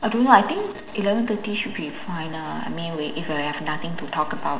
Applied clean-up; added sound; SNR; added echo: none; none; none; reverberation time 1.0 s.